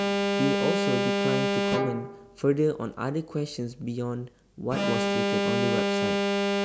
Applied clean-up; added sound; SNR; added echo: none; Alarm; -3 dB; none.